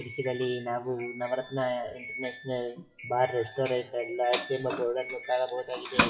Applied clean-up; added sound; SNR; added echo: classical method WPE with log-MMSE.